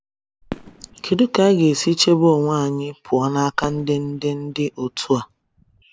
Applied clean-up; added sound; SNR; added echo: none; Fireworks; 20 dB; none.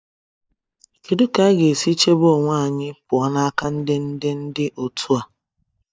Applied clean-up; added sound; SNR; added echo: neural mask model DeepFilterNet 3.